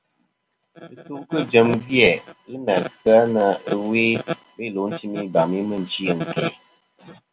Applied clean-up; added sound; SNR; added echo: none; none; none; none.